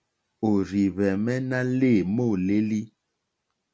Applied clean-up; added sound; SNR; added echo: none; none; none; none.